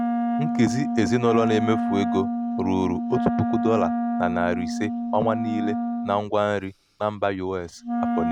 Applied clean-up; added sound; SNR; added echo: none; Wind instrument, woodwind instrument; 0 dB; none.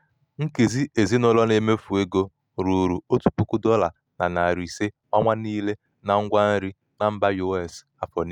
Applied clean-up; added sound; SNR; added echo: none; none; none; none.